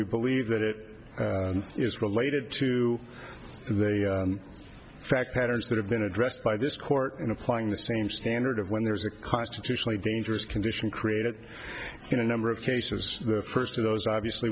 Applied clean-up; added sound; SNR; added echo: none; none; none; none.